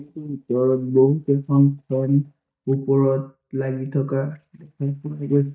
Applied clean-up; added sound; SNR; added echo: neural mask model DeepFilterNet 3.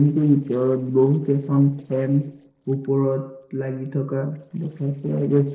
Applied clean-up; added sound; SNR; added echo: neural separator model SepFormer DNS4.